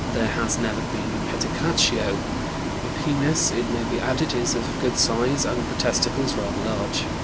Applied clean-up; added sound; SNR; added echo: none; Bus; 1 dB; none.